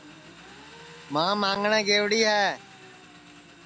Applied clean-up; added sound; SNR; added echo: none; Engine; 20 dB; none.